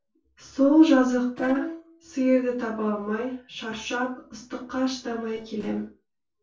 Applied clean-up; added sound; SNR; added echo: neural separator model SepFormer DNS4.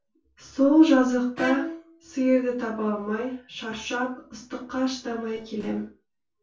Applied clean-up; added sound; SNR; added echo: none; Bowed string instrument; 11 dB; reverberation time 0.3 s.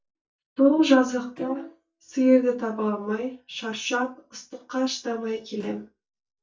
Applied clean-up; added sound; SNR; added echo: neural mask model DeepFilterNet 3.